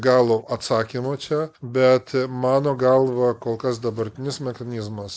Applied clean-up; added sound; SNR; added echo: neural mask model Resemble Enhance denoiser.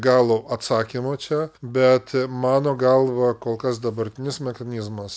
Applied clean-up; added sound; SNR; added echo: none; none; none; none.